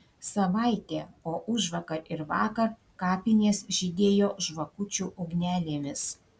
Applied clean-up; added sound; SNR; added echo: none; none; none; none.